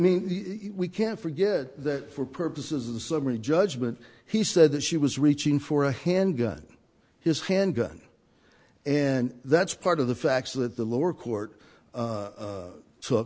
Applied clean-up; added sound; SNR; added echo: none; none; none; none.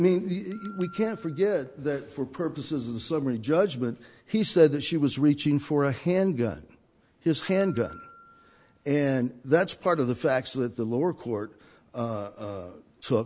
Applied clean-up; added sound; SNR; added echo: none; Bell; 11 dB; none.